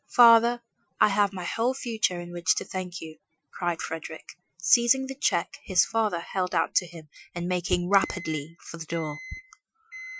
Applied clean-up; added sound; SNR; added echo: classical method Wiener filter.